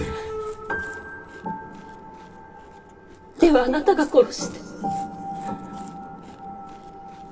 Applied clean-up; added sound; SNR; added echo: none; Chewing, mastication; 18 dB; reverberation time 2.3 s.